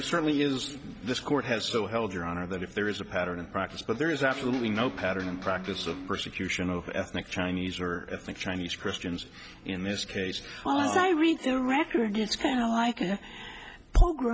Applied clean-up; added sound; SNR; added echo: none; Electric guitar; 12 dB; none.